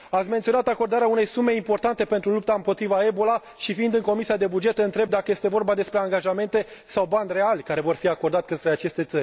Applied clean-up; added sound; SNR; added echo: none; none; none; none.